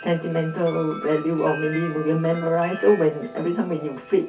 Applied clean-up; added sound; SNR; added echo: none; Wind chime; 14 dB; reverberation time 0.3 s.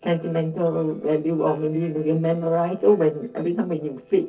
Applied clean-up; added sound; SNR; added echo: neural separator model SepFormer DNS4.